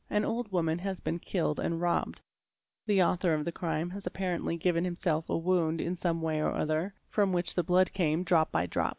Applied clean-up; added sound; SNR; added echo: none; none; none; none.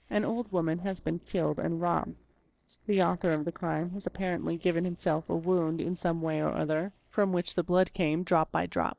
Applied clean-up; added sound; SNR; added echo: neural separator model SepFormer DNS4.